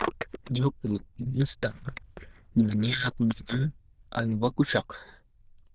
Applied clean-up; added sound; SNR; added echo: neural diffusion model UNIVERSE++.